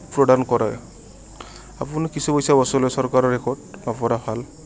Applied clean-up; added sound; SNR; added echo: none; none; none; none.